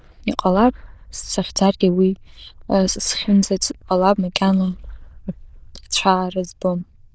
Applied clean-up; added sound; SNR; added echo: neural diffusion model UNIVERSE++.